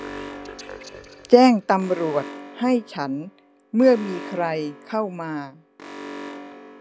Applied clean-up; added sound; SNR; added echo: none; Alarm; 15 dB; none.